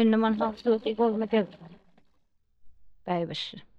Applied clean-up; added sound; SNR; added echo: neural mask model DeepFilterNet 3.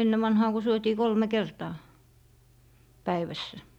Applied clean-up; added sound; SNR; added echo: none; none; none; none.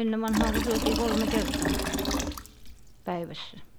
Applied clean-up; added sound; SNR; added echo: none; Liquid; -1 dB; none.